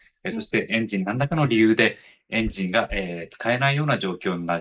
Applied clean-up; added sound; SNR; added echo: neural mask model Resemble Enhance denoiser.